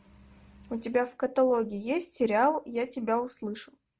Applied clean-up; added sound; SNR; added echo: none; none; none; none.